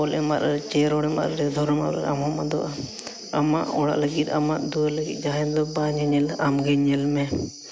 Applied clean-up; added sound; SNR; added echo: none; none; none; none.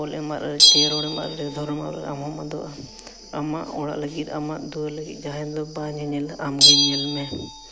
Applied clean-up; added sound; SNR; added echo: none; Bell; -4 dB; none.